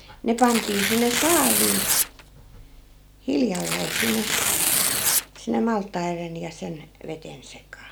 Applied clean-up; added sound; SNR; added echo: none; Tearing; -3 dB; none.